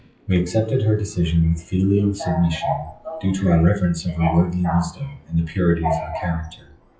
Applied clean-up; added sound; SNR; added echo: classical method WPE with log-MMSE.